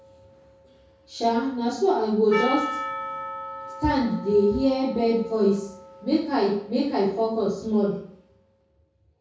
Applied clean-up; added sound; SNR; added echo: none; Percussion; 12 dB; reverberation time 0.6 s.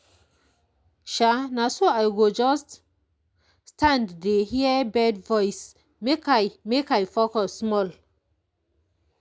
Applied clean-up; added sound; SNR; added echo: none; none; none; none.